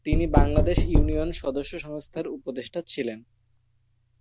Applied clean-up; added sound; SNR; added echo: none; Knock; -4 dB; none.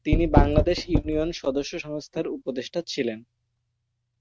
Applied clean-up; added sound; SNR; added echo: neural mask model RNNoise.